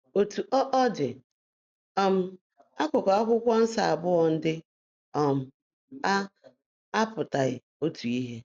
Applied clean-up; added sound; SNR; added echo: none; none; none; none.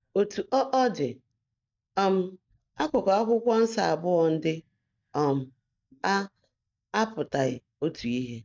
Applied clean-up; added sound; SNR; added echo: neural mask model DeepFilterNet 3.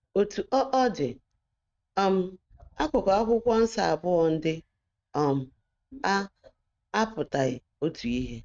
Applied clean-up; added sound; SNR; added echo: neural mask model RNNoise.